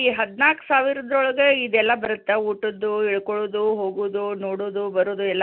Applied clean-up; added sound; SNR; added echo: none; none; none; none.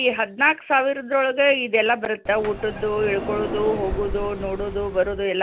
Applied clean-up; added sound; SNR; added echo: none; Sliding door; 11 dB; none.